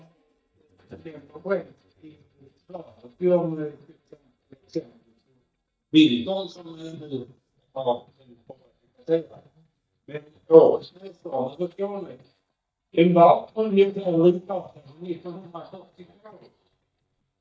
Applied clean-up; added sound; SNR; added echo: neural mask model DeepFilterNet 3.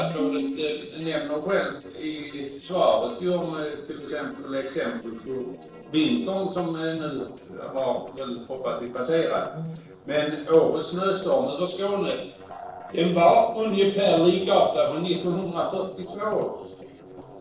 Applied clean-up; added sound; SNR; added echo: neural separator model SepFormer DNS4.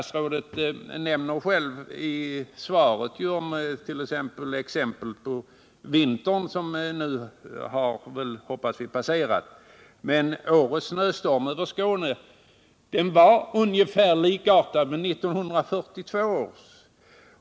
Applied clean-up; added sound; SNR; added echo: none; none; none; none.